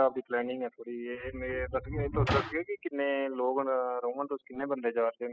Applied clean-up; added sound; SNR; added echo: classical method spectral subtraction.